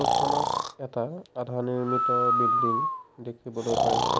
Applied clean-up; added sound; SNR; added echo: none; Breathing; -5 dB; none.